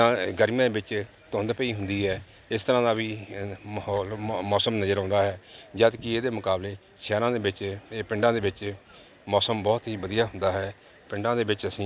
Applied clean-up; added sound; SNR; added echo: none; none; none; none.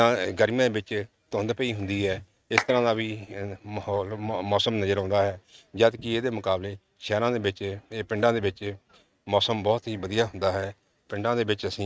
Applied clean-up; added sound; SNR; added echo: neural mask model RNNoise.